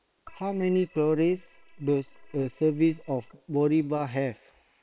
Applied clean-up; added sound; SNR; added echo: neural separator model SepFormer WHAM!.